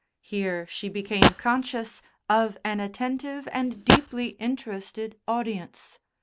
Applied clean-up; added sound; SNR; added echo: none; Fart; -4 dB; none.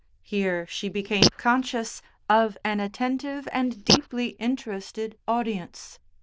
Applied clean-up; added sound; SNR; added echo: neural diffusion model UNIVERSE++.